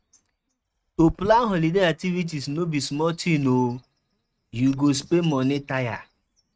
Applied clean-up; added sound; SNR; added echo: neural mask model RNNoise.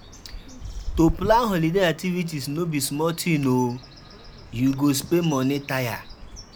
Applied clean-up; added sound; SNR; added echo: none; Bird; 13 dB; none.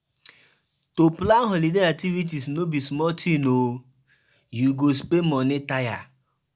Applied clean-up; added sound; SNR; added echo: none; none; none; none.